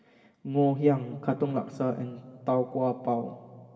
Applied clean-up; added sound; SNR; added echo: none; none; none; reverberation time 1.7 s.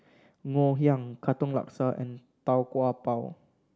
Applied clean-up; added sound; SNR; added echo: none; none; none; none.